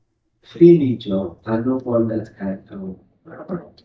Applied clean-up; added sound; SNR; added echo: neural mask model DeepFilterNet 3.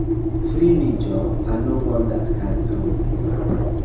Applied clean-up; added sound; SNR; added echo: none; Engine; -4 dB; reverberation time 0.7 s.